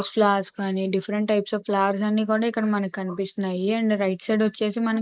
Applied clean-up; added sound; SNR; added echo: neural mask model Resemble Enhance denoiser.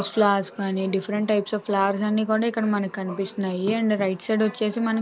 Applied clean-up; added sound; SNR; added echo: none; none; none; none.